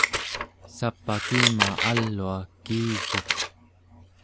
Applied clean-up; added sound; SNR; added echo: none; Scissors; -1 dB; none.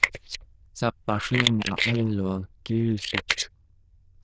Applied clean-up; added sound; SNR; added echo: neural diffusion model UNIVERSE++.